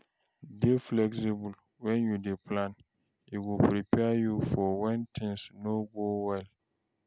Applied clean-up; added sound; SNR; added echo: none; none; none; none.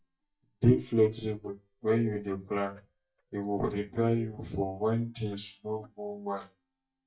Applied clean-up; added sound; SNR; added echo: neural mask model DeepFilterNet 3.